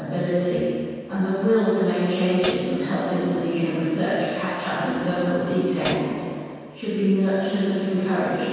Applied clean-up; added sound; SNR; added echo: none; Hi-hat; 8 dB; reverberation time 2.1 s.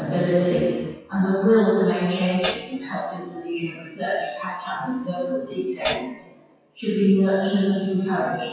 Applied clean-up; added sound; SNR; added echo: classical method WPE with log-MMSE.